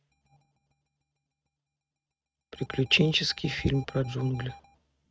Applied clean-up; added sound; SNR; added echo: neural mask model RNNoise.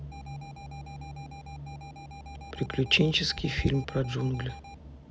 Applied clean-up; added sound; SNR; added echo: none; Alarm; 17 dB; none.